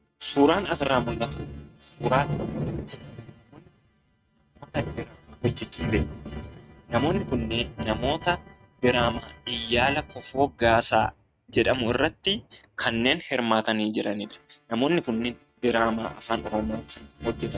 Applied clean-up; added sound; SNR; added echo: neural mask model RNNoise.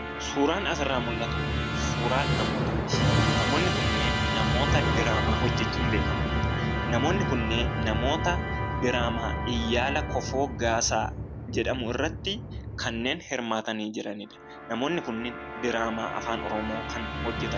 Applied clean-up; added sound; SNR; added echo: none; Musical instrument; -2 dB; none.